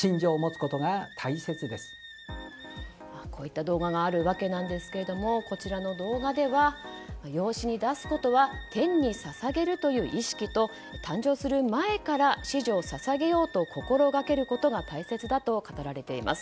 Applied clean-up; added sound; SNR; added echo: none; Wind instrument, woodwind instrument; 19 dB; none.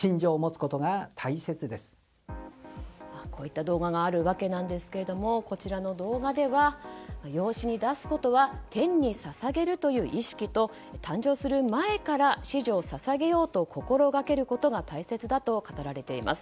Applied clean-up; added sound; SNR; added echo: none; none; none; none.